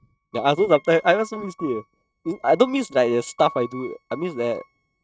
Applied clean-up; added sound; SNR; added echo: neural mask model RNNoise.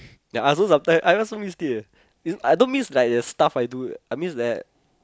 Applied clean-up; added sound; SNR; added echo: none; none; none; none.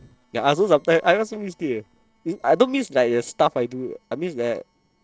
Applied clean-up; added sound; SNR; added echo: neural separator model SepFormer DNS4.